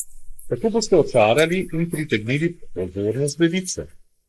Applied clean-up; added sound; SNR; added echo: neural mask model Resemble Enhance denoiser.